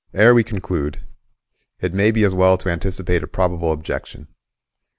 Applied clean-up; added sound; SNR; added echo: none; none; none; none.